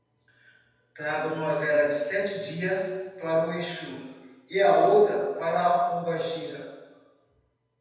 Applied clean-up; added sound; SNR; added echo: none; none; none; reverberation time 1.1 s.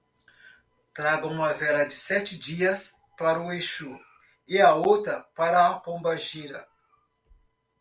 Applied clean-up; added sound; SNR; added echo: none; none; none; none.